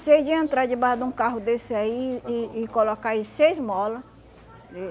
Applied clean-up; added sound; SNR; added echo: none; none; none; none.